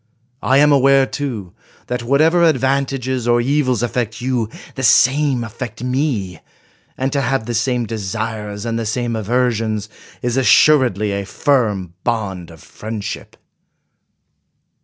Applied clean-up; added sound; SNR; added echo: none; none; none; none.